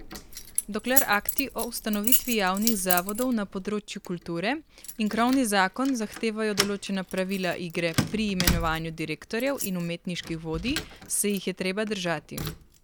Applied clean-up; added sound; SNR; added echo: none; Keys jangling; 4 dB; none.